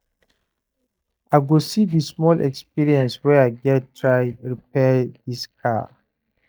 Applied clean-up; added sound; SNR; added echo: neural mask model DeepFilterNet 3.